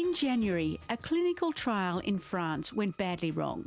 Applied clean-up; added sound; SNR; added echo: none; none; none; none.